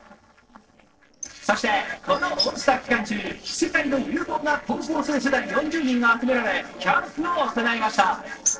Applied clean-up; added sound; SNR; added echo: neural separator model SepFormer DNS4.